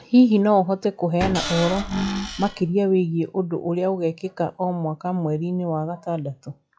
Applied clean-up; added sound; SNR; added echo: classical method log-MMSE.